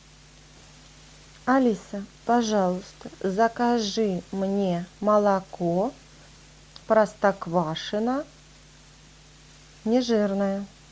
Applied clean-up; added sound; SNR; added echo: none; none; none; none.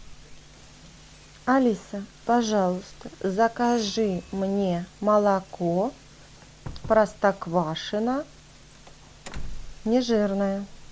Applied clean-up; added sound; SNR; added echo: none; Doorbell; 17 dB; none.